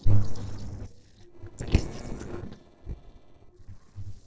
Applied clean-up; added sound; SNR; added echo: neural separator model SepFormer DNS4.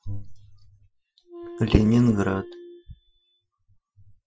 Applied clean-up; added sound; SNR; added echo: classical method Wiener filter.